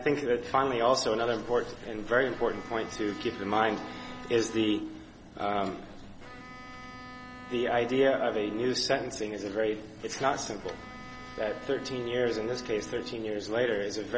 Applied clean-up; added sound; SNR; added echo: none; Bowed string instrument; 17 dB; none.